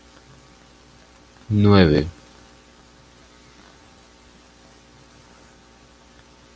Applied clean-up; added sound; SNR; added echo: none; none; none; none.